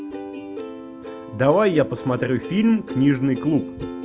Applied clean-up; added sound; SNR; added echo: none; Plucked string instrument; 11 dB; none.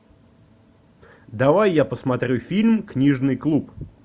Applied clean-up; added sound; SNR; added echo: none; none; none; none.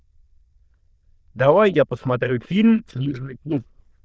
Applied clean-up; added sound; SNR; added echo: neural diffusion model UNIVERSE++.